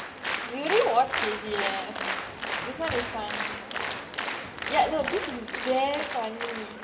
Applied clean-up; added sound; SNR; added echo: none; Applause; 3 dB; reverberation time 2.8 s.